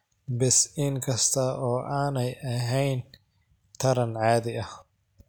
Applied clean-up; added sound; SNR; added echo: none; none; none; none.